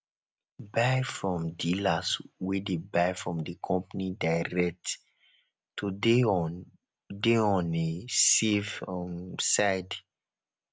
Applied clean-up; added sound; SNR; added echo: none; none; none; none.